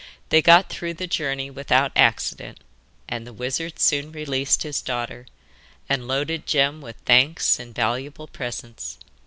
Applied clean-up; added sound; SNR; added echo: none; none; none; none.